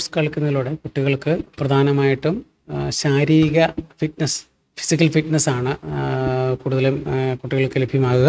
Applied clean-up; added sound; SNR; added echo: neural mask model RNNoise.